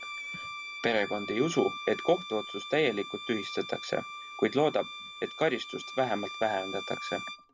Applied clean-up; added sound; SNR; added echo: none; Bowed string instrument; 10 dB; none.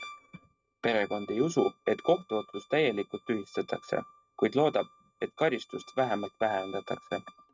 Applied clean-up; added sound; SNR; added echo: neural mask model RNNoise.